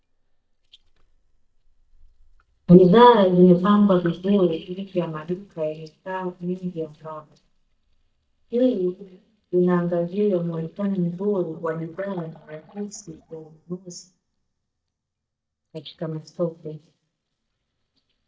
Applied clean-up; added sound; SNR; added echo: neural mask model DeepFilterNet 3.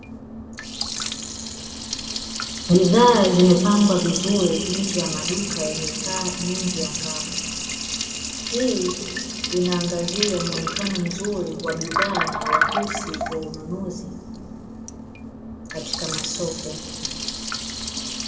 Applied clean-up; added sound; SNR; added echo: none; Liquid; 4 dB; reverberation time 2.0 s.